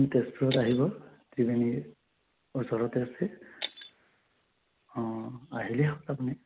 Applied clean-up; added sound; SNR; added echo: none; Shatter; 17 dB; none.